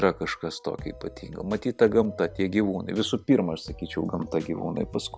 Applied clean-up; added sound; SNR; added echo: none; none; none; none.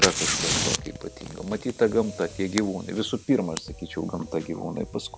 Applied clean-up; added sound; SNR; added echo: none; Fire; 4 dB; none.